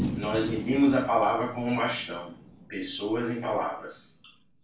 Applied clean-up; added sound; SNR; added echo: none; Fireworks; 11 dB; reverberation time 0.3 s.